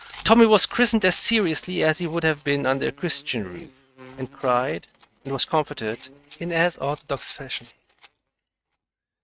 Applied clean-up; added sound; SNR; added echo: neural mask model RNNoise.